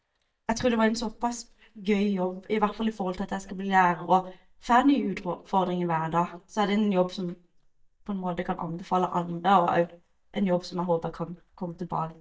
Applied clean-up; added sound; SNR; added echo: neural mask model DeepFilterNet 3.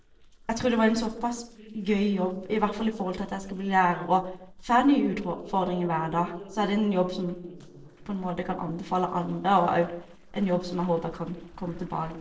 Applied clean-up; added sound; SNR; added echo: neural separator model SepFormer DNS4.